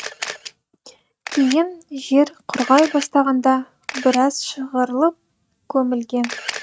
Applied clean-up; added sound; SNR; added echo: neural mask model RNNoise.